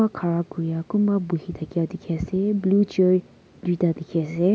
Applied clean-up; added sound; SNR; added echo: none; none; none; none.